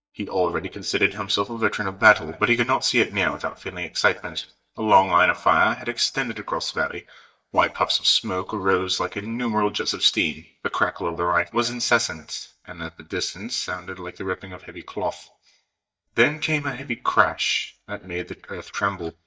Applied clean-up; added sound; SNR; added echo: neural mask model DeepFilterNet 3.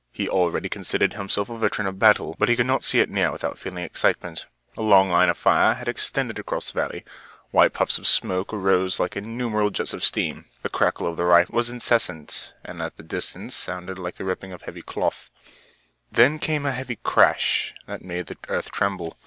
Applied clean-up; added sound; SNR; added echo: none; none; none; none.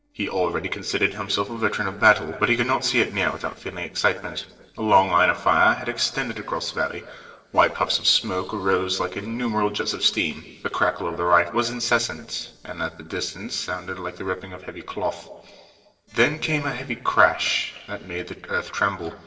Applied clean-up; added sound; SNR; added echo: neural separator model SepFormer DNS4.